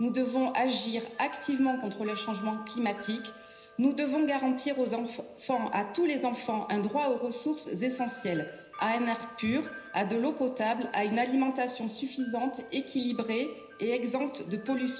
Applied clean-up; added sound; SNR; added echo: none; Wind chime; 19 dB; reverberation time 0.9 s.